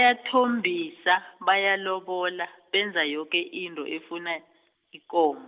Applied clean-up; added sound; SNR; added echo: none; none; none; none.